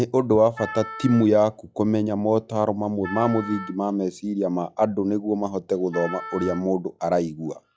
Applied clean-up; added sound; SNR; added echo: classical method log-MMSE.